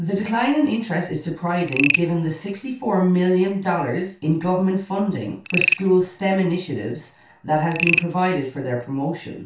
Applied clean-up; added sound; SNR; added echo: none; Frog; 6 dB; reverberation time 0.3 s.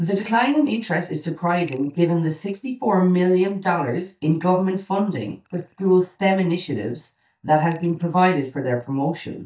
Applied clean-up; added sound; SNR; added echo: neural mask model DeepFilterNet 3.